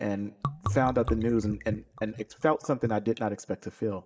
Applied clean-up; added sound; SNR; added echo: neural mask model DeepFilterNet 3.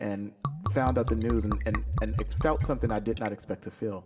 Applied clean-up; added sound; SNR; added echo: none; Liquid; 0 dB; reverberation time 2.4 s.